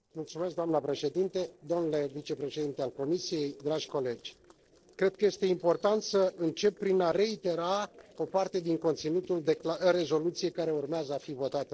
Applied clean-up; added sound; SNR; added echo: neural separator model SepFormer DNS4.